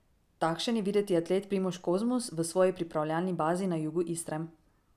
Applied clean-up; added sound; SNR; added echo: none; none; none; none.